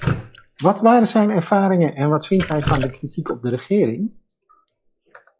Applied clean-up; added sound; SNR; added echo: classical method log-MMSE.